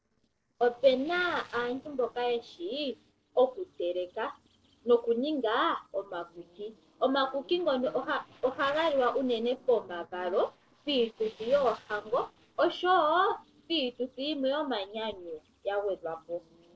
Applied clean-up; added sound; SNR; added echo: neural separator model SepFormer DNS4.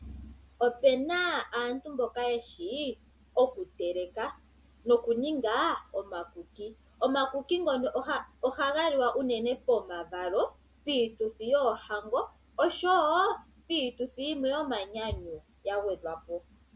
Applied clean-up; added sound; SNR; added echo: none; none; none; none.